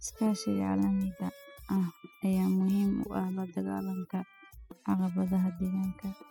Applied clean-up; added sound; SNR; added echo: classical method spectral subtraction.